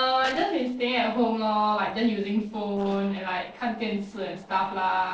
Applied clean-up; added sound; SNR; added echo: neural separator model SepFormer DNS4.